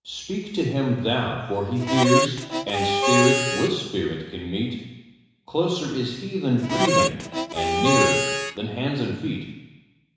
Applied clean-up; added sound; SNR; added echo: none; Harmonica; -2 dB; reverberation time 1.0 s.